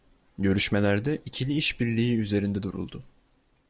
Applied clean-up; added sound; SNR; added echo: none; none; none; none.